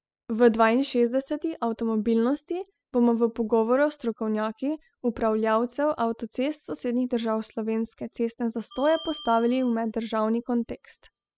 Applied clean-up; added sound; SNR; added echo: classical method spectral subtraction.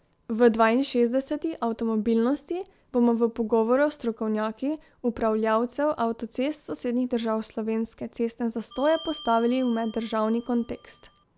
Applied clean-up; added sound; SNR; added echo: none; Bell; 20 dB; none.